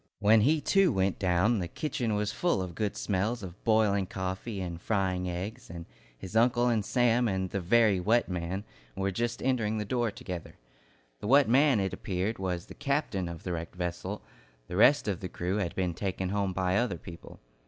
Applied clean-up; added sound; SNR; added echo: none; none; none; none.